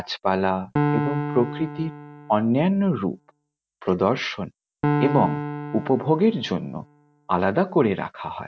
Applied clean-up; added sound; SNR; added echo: none; Piano; 6 dB; none.